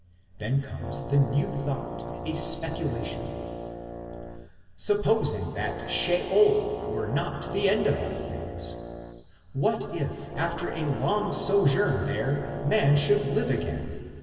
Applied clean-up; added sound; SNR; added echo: none; Brass instrument; 10 dB; reverberation time 2.5 s.